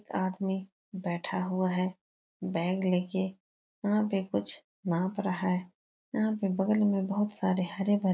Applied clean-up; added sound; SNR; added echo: none; none; none; none.